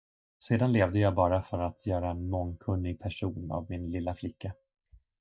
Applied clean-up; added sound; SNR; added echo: neural mask model DeepFilterNet 3.